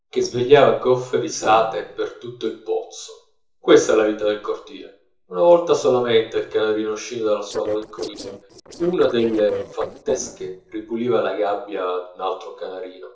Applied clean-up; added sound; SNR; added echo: neural separator model SepFormer DNS4.